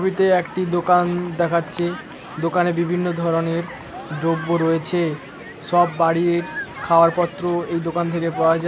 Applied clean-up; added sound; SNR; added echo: none; Human group actions; 14 dB; none.